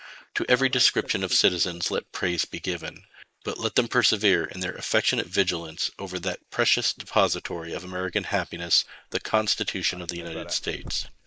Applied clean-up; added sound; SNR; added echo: neural mask model Resemble Enhance denoiser.